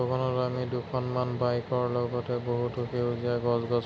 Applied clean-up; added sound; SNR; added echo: none; none; none; none.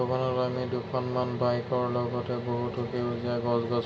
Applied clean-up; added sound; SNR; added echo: none; none; none; reverberation time 1.7 s.